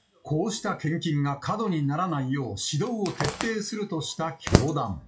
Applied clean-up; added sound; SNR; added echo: classical method WPE with log-MMSE.